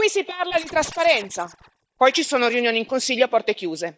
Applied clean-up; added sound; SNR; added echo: neural mask model DeepFilterNet 3.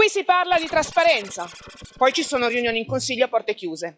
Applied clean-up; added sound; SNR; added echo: classical method log-MMSE.